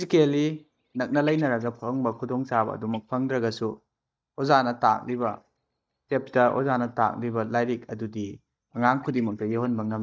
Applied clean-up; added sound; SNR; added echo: neural mask model DeepFilterNet 3.